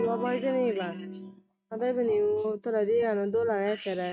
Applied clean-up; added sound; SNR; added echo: neural mask model RNNoise.